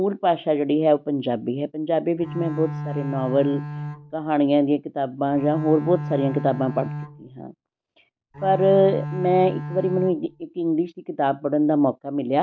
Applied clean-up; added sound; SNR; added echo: none; Bowed string instrument; 8 dB; none.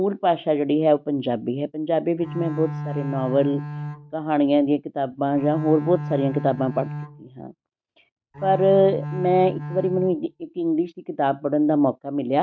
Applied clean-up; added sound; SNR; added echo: neural mask model RNNoise.